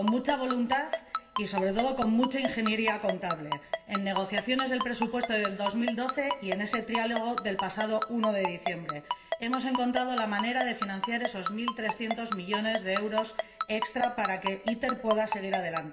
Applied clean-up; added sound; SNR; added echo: none; Ringtone; 5 dB; reverberation time 1.4 s.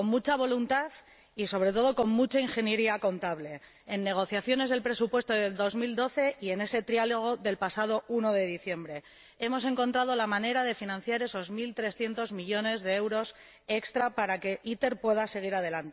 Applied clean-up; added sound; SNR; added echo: none; none; none; none.